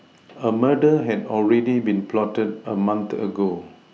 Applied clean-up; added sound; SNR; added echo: none; none; none; none.